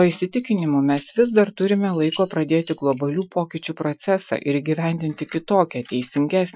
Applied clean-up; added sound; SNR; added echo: classical method Wiener filter.